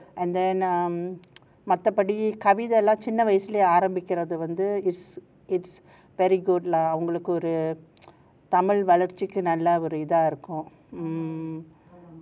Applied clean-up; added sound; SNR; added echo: none; none; none; none.